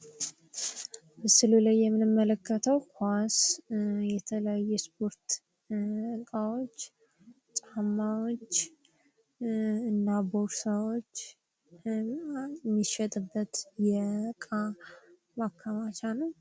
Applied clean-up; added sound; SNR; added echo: none; none; none; none.